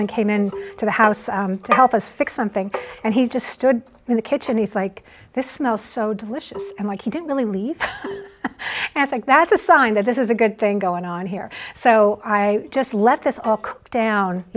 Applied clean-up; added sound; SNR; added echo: none; Marimba, xylophone; 16 dB; none.